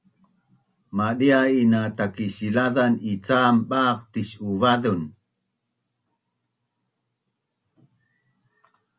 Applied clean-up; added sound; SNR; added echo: none; none; none; none.